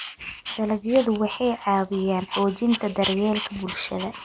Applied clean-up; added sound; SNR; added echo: none; Dog; 11 dB; none.